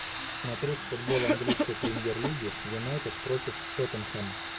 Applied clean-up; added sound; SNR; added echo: none; Domestic sounds, home sounds + Cough; 1 dB; none.